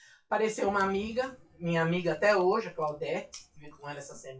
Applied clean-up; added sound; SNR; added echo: classical method WPE with log-MMSE.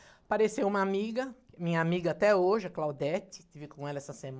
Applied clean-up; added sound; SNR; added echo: none; none; none; none.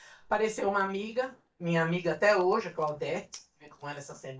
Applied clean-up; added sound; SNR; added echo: neural mask model DeepFilterNet 3.